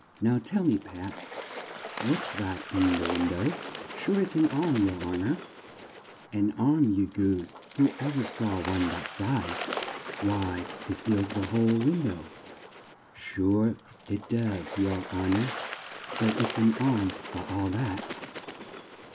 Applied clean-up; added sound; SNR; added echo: none; Water / Bird; 10 dB; none.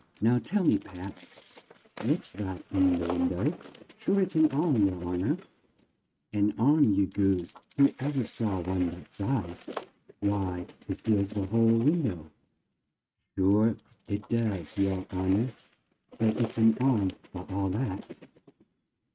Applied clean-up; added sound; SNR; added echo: neural mask model RNNoise.